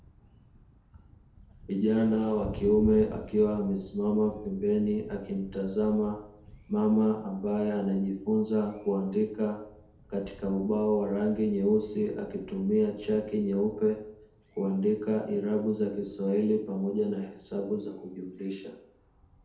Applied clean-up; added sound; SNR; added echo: none; Thunder; 20 dB; reverberation time 1.9 s.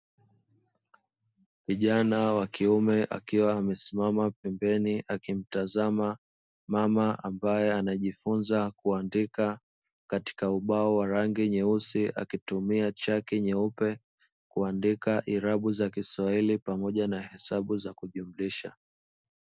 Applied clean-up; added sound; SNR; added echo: none; none; none; none.